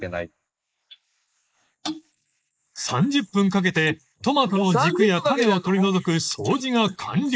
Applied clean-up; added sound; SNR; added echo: neural mask model Resemble Enhance denoiser.